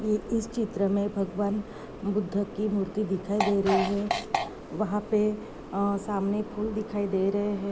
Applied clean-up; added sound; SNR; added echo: none; Fart; 2 dB; none.